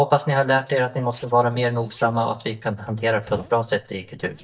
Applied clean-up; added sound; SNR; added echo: neural mask model DeepFilterNet 3.